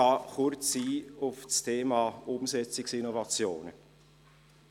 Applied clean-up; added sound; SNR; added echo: none; none; none; none.